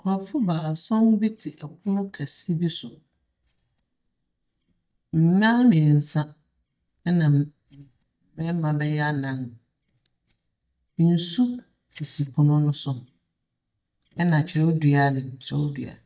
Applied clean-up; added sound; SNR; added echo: neural mask model DeepFilterNet 3.